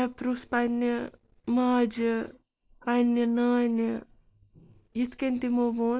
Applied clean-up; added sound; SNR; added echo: neural mask model Resemble Enhance denoiser.